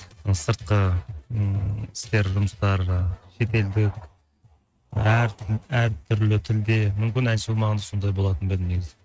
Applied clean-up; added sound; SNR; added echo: neural mask model RNNoise.